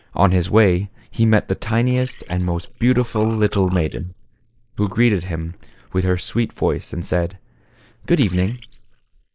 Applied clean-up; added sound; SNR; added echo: neural mask model Resemble Enhance denoiser.